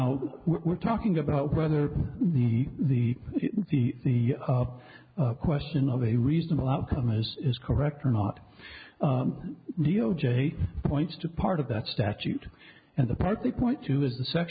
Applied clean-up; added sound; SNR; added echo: none; none; none; none.